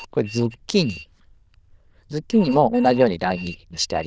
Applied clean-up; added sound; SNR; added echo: neural diffusion model UNIVERSE++.